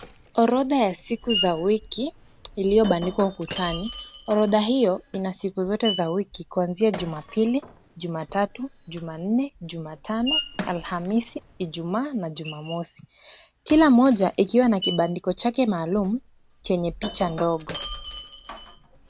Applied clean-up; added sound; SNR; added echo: none; Shatter + Screech; 11 dB; none.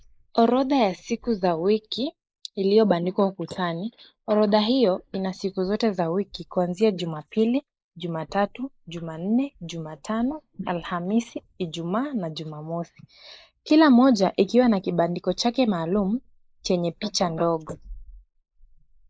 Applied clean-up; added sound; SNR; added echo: neural mask model Resemble Enhance denoiser.